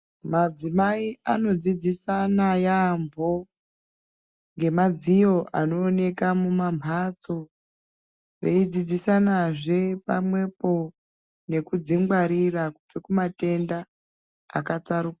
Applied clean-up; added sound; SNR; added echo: none; none; none; none.